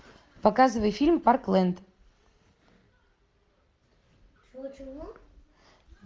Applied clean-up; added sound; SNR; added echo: none; none; none; none.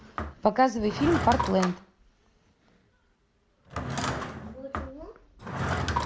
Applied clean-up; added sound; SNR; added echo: none; Drawer open or close / Wood; 4 dB; none.